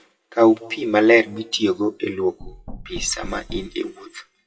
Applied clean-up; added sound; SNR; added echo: classical method WPE with log-MMSE.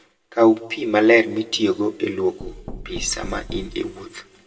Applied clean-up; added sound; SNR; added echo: none; Knock; 14 dB; reverberation time 1.5 s.